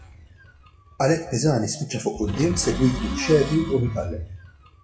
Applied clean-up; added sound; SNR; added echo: classical method WPE with log-MMSE.